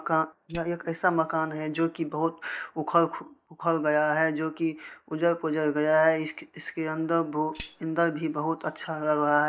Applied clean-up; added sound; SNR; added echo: neural mask model DeepFilterNet 3.